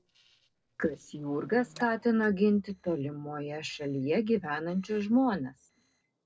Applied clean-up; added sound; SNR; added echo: neural separator model SepFormer DNS4.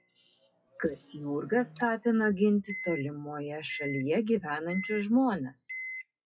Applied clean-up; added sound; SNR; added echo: classical method WPE with log-MMSE.